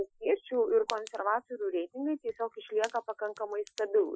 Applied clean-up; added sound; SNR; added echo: classical method Wiener filter.